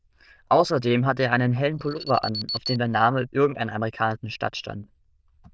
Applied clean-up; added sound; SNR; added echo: neural diffusion model UNIVERSE++.